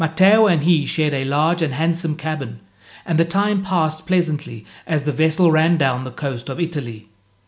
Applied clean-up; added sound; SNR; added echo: none; none; none; none.